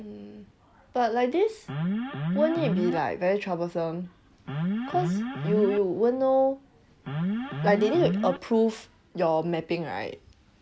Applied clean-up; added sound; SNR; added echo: none; Alarm; 2 dB; none.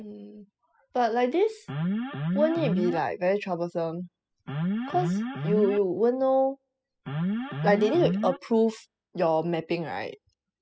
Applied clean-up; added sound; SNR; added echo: classical method spectral subtraction.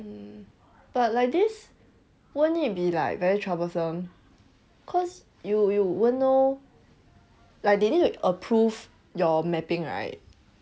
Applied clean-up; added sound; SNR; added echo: none; none; none; none.